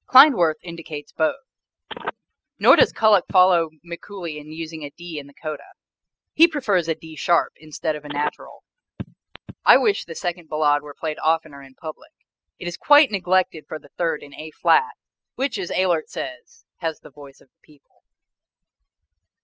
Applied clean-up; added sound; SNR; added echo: classical method spectral subtraction.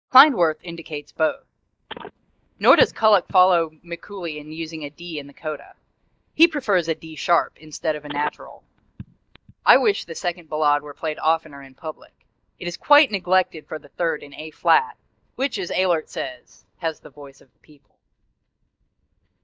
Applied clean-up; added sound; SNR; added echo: neural mask model DeepFilterNet 3.